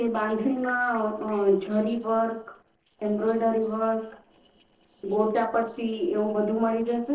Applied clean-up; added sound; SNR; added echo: neural separator model SepFormer DNS4.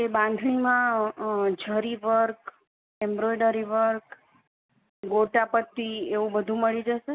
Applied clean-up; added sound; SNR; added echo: none; none; none; none.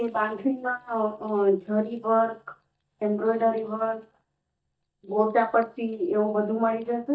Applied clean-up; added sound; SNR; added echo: neural mask model DeepFilterNet 3.